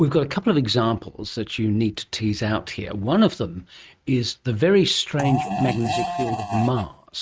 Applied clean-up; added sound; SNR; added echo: neural mask model RNNoise.